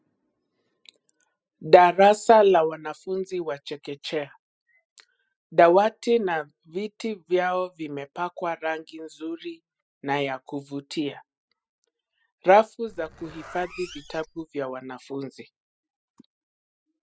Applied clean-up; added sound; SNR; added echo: classical method spectral subtraction.